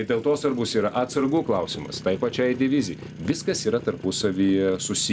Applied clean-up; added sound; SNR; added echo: none; Motorcycle; 15 dB; none.